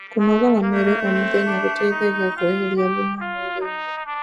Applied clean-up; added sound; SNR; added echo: classical method log-MMSE.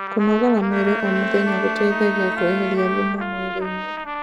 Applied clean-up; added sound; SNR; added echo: none; Trumpet + Bowed string instrument; 4 dB; none.